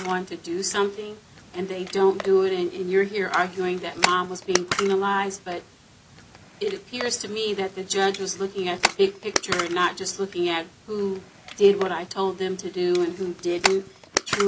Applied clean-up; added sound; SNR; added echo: none; Camera; 8 dB; none.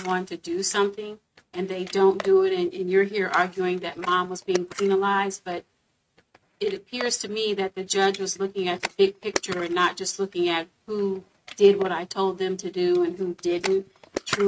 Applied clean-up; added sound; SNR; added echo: neural mask model RNNoise.